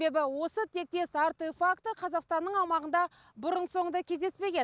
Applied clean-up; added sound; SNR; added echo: none; none; none; none.